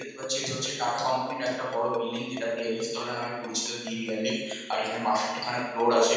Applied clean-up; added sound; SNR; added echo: none; Ringtone; 18 dB; reverberation time 1.2 s.